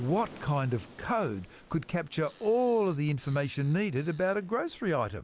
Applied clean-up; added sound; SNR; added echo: none; none; none; none.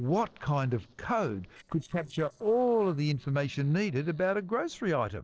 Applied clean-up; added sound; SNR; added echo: neural separator model SepFormer DNS4.